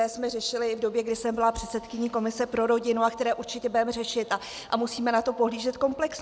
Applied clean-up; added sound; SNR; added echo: none; none; none; none.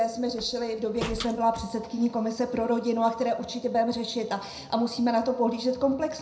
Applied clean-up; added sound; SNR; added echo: none; Slam; 15 dB; reverberation time 0.4 s.